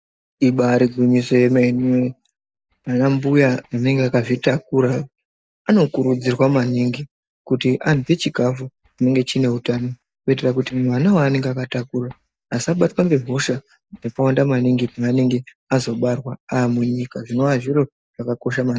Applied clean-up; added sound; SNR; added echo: neural mask model DeepFilterNet 3.